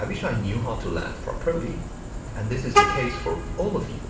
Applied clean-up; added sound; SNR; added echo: none; Vehicle horn, car horn, honking; -1 dB; reverberation time 0.6 s.